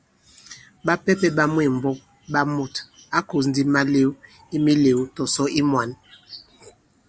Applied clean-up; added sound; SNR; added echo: none; none; none; none.